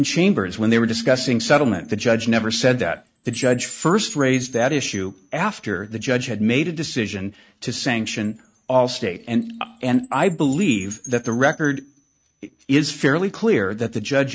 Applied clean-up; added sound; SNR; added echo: neural mask model RNNoise.